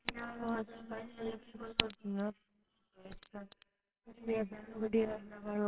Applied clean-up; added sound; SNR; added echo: neural separator model SepFormer WHAMR!.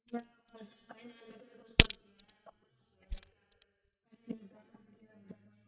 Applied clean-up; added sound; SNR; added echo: neural mask model DeepFilterNet 3.